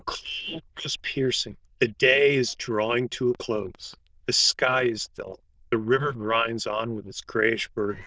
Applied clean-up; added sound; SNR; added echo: neural diffusion model UNIVERSE++.